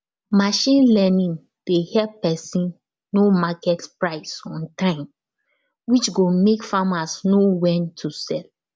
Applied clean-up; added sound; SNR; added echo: none; none; none; none.